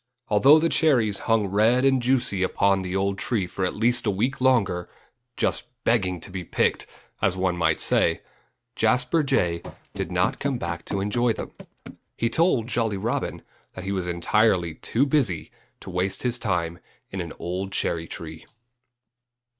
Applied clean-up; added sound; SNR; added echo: neural mask model RNNoise.